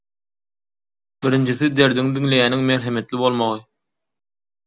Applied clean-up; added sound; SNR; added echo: none; Shatter; 10 dB; none.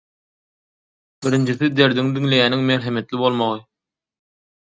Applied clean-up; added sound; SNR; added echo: neural mask model RNNoise.